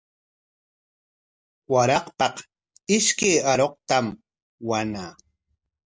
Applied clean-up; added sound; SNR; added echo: none; none; none; none.